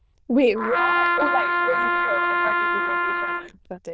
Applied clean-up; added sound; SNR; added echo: neural diffusion model UNIVERSE++.